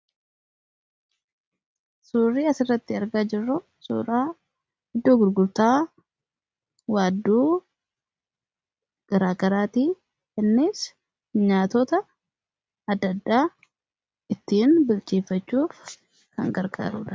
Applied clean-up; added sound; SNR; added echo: none; none; none; none.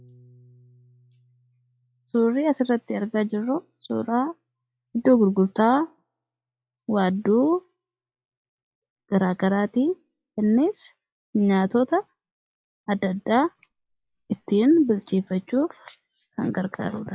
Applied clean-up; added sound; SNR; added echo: classical method log-MMSE.